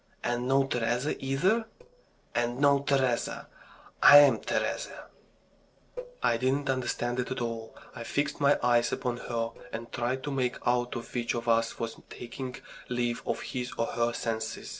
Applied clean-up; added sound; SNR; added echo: neural separator model SepFormer DNS4.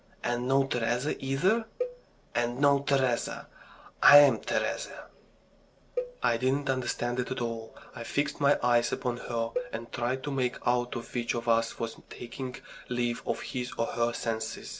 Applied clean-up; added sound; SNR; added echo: none; Cowbell; 12 dB; none.